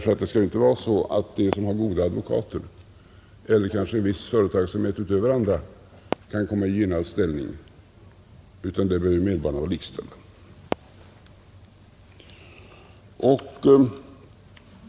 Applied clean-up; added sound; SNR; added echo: none; Fireworks; 18 dB; none.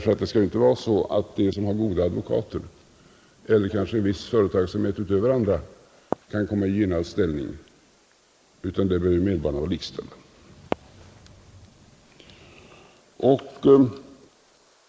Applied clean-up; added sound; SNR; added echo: neural mask model Resemble Enhance denoiser.